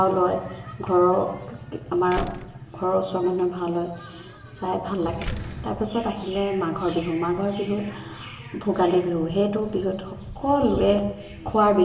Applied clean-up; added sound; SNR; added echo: none; Slam; 11 dB; reverberation time 0.9 s.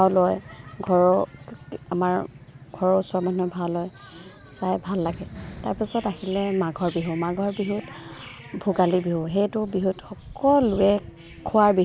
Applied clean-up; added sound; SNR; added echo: none; none; none; none.